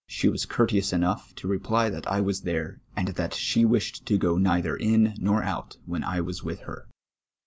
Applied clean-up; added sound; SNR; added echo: none; none; none; none.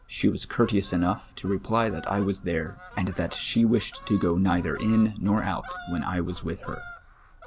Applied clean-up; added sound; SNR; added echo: none; Fowl; 18 dB; none.